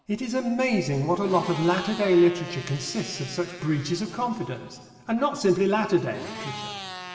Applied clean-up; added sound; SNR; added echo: none; Motorcycle; 15 dB; reverberation time 1.7 s.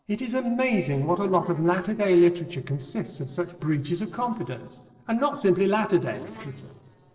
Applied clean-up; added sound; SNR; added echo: neural separator model SepFormer DNS4.